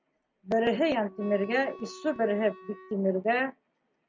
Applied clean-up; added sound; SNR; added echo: none; Wind instrument, woodwind instrument; 19 dB; none.